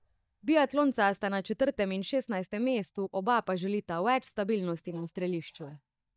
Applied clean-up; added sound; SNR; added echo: neural mask model DeepFilterNet 3.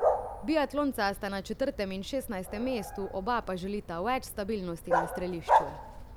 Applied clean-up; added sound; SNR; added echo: none; Bark; 1 dB; none.